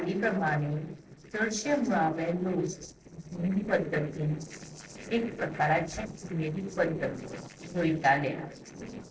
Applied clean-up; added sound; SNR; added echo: neural separator model SepFormer DNS4.